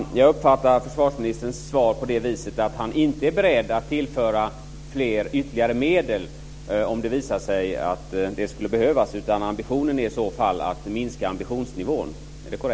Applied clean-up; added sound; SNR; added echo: none; none; none; none.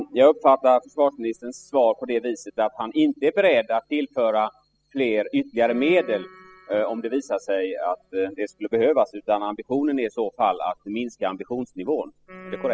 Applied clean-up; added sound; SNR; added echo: classical method spectral subtraction.